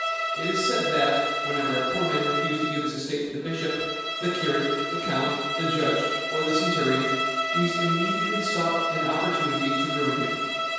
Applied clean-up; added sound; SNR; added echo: none; Bowed string instrument; 0 dB; reverberation time 1.2 s.